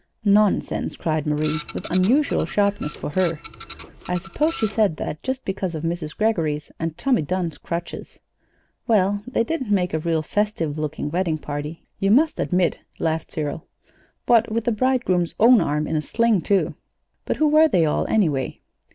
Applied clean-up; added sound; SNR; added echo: none; Printer; 12 dB; none.